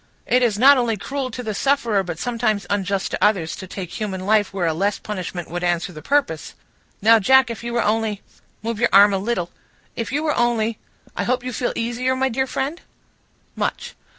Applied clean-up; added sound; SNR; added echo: none; none; none; none.